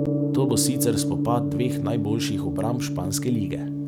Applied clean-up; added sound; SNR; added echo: none; Gong; -2 dB; none.